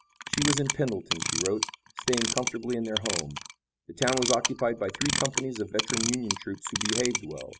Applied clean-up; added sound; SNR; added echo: none; Clock; 1 dB; none.